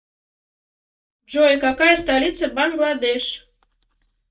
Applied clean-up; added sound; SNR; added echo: neural mask model DeepFilterNet 3.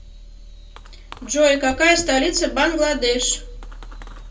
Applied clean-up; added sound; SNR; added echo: none; Fireworks; 14 dB; reverberation time 0.2 s.